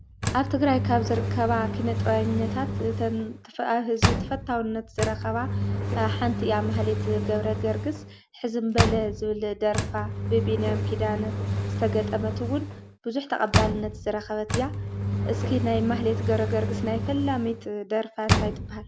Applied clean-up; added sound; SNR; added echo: none; Engine; 1 dB; none.